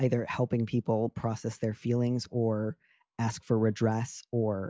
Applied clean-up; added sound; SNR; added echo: none; none; none; none.